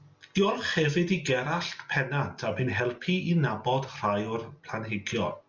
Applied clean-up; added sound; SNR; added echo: none; none; none; none.